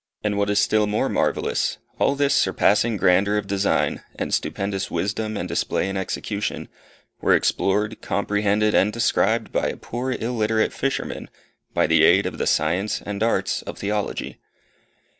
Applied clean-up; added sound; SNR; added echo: none; none; none; none.